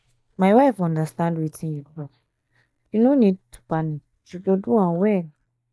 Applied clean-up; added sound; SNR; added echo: neural mask model DeepFilterNet 3.